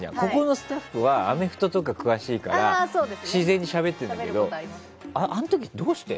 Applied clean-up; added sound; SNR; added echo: none; none; none; none.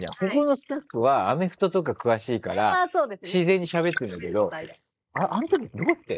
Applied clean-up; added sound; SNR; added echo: neural mask model Resemble Enhance denoiser.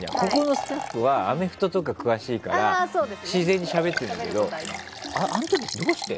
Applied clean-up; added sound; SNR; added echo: none; Liquid; 9 dB; none.